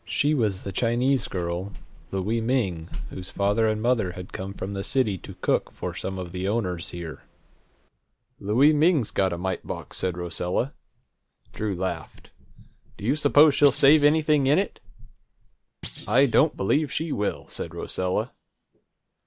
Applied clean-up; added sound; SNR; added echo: none; Thump, thud; 16 dB; none.